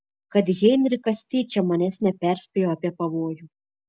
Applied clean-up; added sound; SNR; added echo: none; none; none; none.